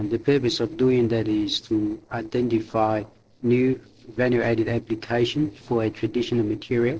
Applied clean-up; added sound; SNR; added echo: neural separator model SepFormer DNS4.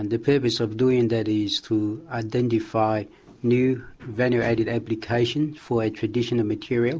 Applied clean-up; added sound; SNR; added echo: none; none; none; none.